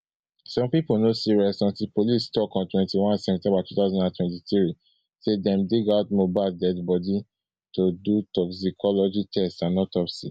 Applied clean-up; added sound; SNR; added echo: none; none; none; none.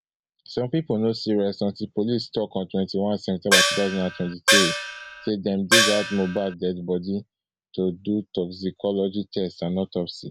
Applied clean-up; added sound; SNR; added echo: none; Gong; -4 dB; none.